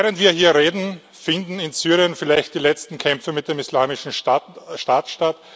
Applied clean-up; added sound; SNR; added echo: none; none; none; none.